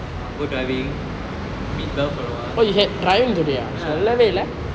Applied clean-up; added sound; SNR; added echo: none; none; none; none.